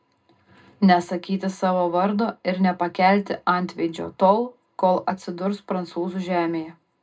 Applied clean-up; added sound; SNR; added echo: none; none; none; reverberation time 0.2 s.